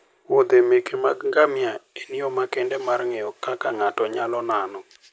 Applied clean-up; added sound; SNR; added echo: none; none; none; none.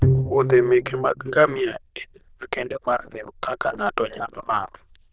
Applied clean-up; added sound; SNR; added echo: neural diffusion model UNIVERSE++.